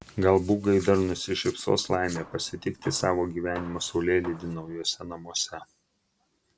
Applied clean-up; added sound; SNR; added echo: none; Hammer; 19 dB; none.